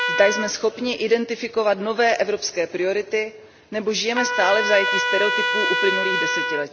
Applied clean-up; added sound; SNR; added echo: none; Trumpet; 3 dB; none.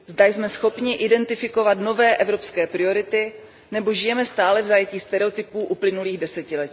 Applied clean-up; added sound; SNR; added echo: none; none; none; none.